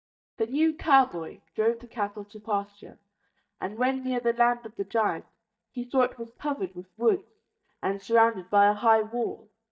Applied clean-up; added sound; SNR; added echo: neural mask model DeepFilterNet 3.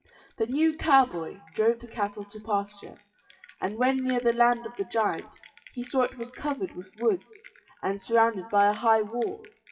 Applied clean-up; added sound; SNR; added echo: classical method WPE with log-MMSE.